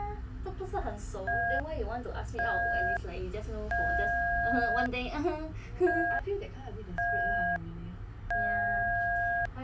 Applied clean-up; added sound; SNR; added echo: none; Telephone; -4 dB; reverberation time 0.1 s.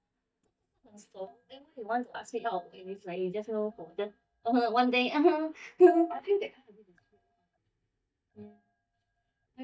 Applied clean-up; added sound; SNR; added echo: neural mask model DeepFilterNet 3.